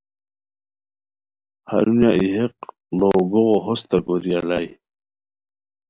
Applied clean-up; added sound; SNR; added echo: none; none; none; none.